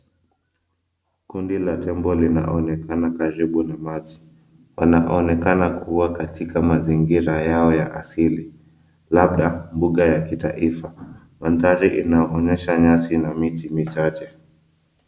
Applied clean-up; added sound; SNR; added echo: none; none; none; none.